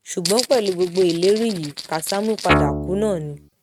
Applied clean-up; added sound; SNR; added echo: neural mask model RNNoise.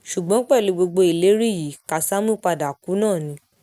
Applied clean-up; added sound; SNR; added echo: none; none; none; none.